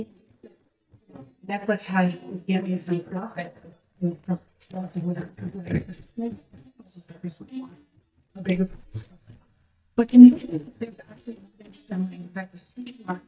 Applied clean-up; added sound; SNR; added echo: neural mask model DeepFilterNet 3.